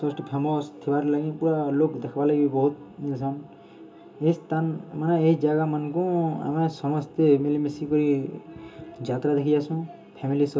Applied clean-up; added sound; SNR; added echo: none; none; none; reverberation time 0.2 s.